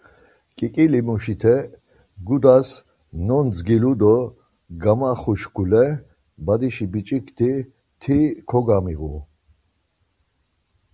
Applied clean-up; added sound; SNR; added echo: none; none; none; none.